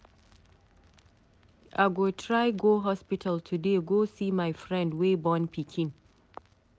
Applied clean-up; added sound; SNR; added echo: none; none; none; none.